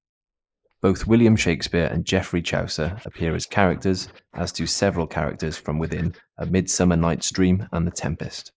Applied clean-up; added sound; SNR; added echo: neural mask model Resemble Enhance denoiser.